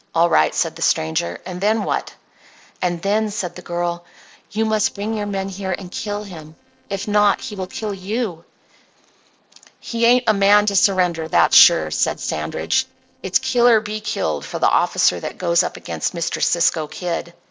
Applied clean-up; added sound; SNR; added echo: neural separator model SepFormer DNS4.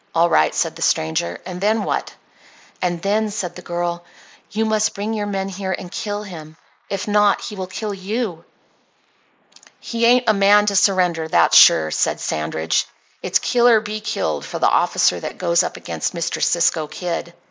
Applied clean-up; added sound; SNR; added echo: neural mask model Resemble Enhance denoiser.